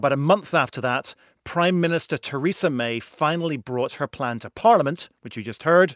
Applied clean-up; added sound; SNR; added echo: none; none; none; none.